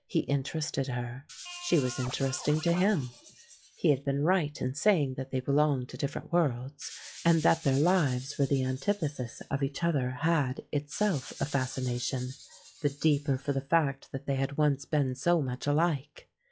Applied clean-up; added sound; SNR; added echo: classical method log-MMSE.